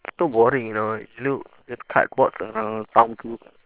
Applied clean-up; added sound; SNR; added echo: neural separator model SepFormer WHAM!.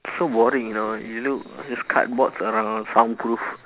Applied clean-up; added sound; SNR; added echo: none; none; none; none.